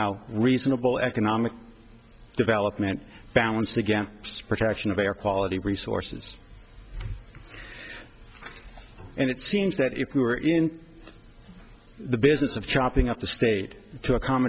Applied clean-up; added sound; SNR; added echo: none; none; none; none.